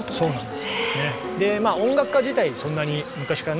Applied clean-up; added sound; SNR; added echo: none; Insect + Bird; 14 dB; none.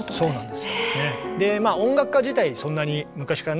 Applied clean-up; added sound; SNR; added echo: none; none; none; none.